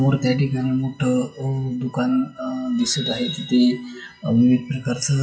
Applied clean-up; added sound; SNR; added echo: classical method WPE with log-MMSE.